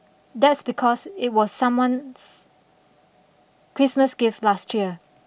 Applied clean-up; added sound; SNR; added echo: none; none; none; none.